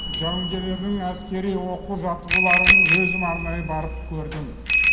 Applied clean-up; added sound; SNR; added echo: none; Bicycle bell; -4 dB; reverberation time 0.3 s.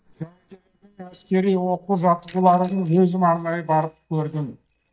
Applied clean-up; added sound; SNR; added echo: neural mask model DeepFilterNet 3.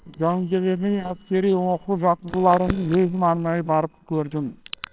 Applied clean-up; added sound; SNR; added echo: neural separator model SepFormer WHAMR!.